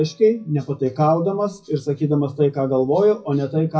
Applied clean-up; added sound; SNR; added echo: classical method WPE with log-MMSE.